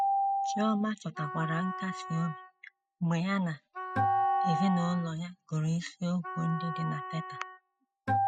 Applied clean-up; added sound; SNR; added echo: classical method spectral subtraction.